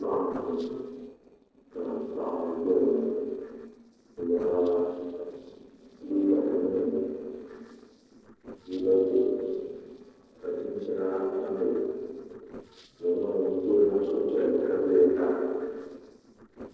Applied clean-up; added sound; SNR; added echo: neural separator model SepFormer DNS4.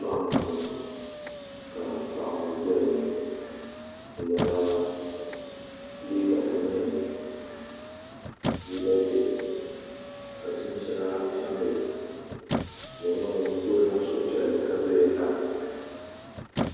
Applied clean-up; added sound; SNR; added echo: none; Squeak; 8 dB; reverberation time 2.2 s.